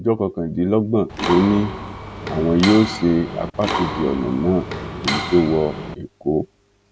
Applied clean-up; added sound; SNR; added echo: none; Mechanisms; 7 dB; none.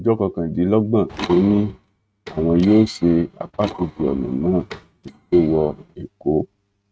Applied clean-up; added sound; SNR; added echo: neural mask model RNNoise.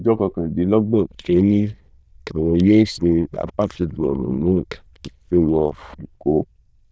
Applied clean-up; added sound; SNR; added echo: neural diffusion model UNIVERSE++.